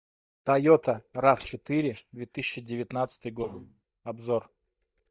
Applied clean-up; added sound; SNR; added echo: neural mask model DeepFilterNet 3.